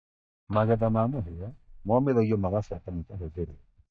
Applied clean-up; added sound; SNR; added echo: neural mask model DeepFilterNet 3.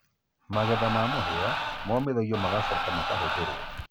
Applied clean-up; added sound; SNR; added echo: none; Crowd; 0 dB; none.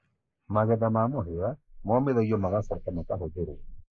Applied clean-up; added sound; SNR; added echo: neural mask model Resemble Enhance denoiser.